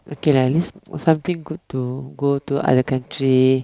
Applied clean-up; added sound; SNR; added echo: none; none; none; none.